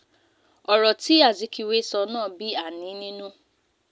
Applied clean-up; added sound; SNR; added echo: none; none; none; none.